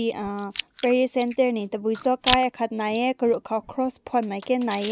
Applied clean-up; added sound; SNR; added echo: none; Chewing, mastication; 12 dB; none.